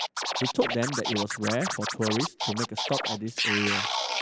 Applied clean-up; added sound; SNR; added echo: none; Scratching (performance technique); 0 dB; none.